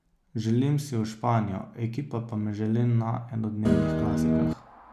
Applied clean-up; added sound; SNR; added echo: none; Guitar; -4 dB; none.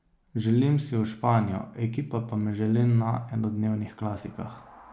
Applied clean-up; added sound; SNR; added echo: none; none; none; none.